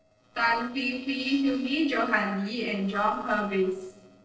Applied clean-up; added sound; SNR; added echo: neural separator model SepFormer DNS4.